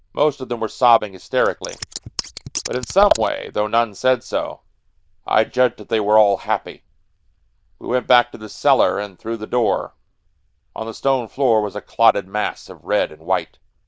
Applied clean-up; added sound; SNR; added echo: neural diffusion model UNIVERSE++.